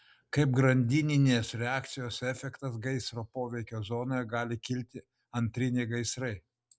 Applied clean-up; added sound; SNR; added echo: none; none; none; none.